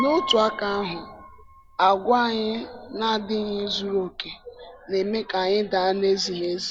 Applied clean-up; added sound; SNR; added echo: none; Piano; 16 dB; none.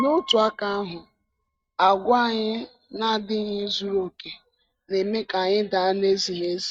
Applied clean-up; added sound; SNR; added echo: neural mask model RNNoise.